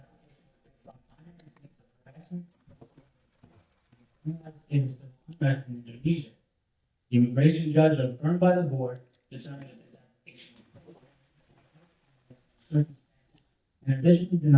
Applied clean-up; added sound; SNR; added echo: neural mask model DeepFilterNet 3.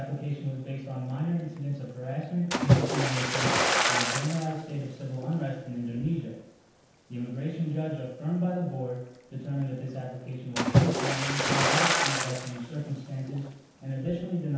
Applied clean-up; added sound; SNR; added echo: none; Splash, splatter; -1 dB; reverberation time 0.9 s.